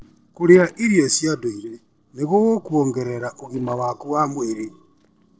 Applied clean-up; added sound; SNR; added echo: neural separator model SepFormer DNS4.